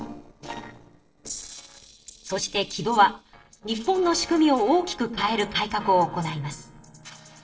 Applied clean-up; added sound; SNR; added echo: neural separator model SepFormer DNS4.